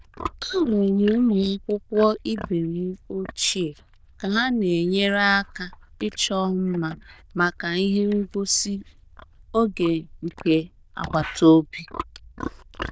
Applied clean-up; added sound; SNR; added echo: neural diffusion model UNIVERSE++.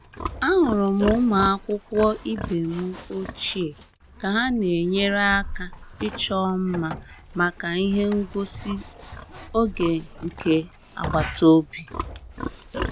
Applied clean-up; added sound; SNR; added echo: none; Livestock, farm animals, working animals; 11 dB; none.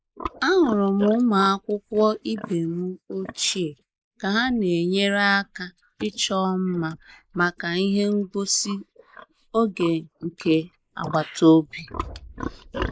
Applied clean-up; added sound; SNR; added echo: neural mask model Resemble Enhance denoiser.